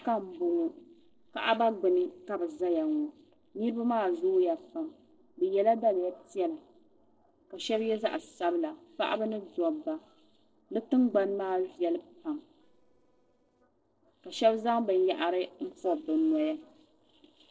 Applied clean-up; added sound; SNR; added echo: neural separator model SepFormer DNS4.